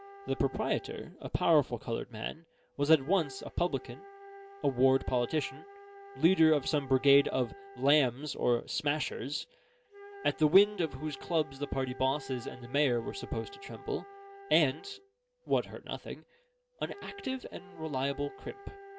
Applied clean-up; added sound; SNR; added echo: none; Wind instrument, woodwind instrument; 19 dB; none.